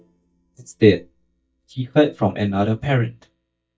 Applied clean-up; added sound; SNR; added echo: neural mask model DeepFilterNet 3.